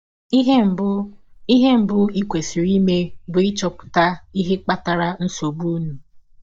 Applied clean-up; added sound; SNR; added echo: neural mask model DeepFilterNet 3.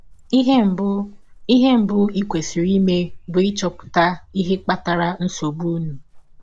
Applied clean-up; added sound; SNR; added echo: none; Walk, footsteps; 19 dB; none.